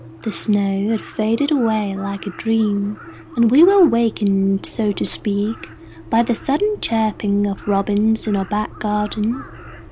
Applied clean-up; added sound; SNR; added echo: none; Crow + Engine; 19 dB; none.